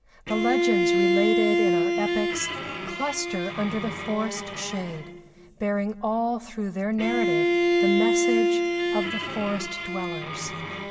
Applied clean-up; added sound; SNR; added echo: none; Bowed string instrument; -4 dB; reverberation time 2.2 s.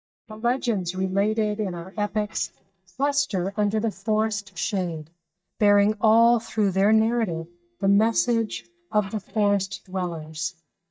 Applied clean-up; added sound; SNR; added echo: neural mask model DeepFilterNet 3.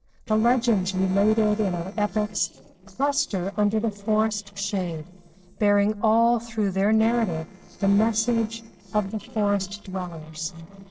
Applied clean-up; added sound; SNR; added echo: neural separator model SepFormer DNS4.